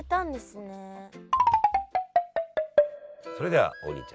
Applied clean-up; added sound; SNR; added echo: none; none; none; none.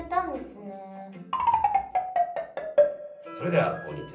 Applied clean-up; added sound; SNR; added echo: none; none; none; reverberation time 0.6 s.